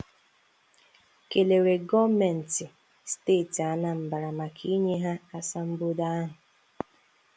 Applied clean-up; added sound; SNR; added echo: none; none; none; none.